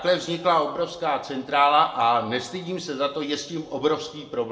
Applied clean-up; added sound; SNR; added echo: none; none; none; reverberation time 0.6 s.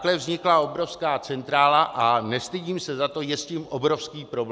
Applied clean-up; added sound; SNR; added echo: none; none; none; none.